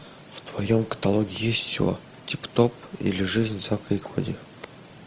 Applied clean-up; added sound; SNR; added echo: none; none; none; none.